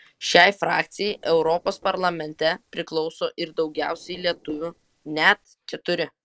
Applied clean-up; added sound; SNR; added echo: neural separator model SepFormer DNS4.